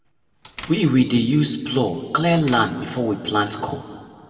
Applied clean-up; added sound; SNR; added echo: none; Door; 20 dB; reverberation time 2.0 s.